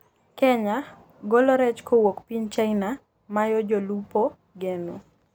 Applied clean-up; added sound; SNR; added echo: none; none; none; none.